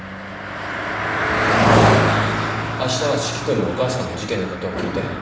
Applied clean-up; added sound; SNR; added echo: none; Car passing by; -5 dB; reverberation time 0.9 s.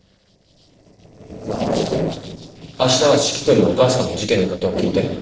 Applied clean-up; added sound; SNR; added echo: neural separator model SepFormer DNS4.